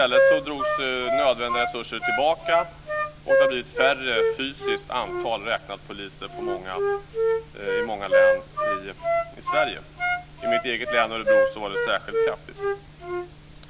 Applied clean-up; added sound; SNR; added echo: none; Wind instrument, woodwind instrument; -3 dB; none.